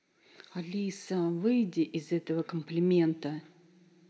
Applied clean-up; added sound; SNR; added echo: none; none; none; reverberation time 1.3 s.